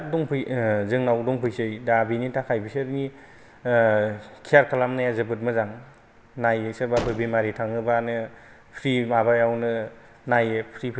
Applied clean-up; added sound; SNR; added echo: none; Gunshot, gunfire; 11 dB; none.